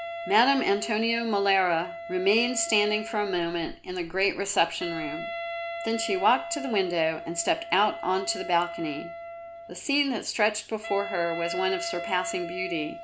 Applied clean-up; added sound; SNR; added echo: none; Wind instrument, woodwind instrument; 10 dB; none.